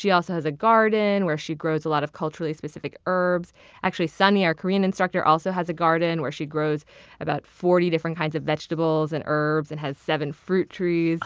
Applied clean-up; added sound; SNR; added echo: none; none; none; none.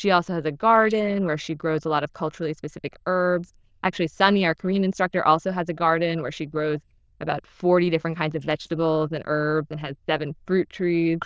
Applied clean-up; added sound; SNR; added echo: neural diffusion model UNIVERSE++.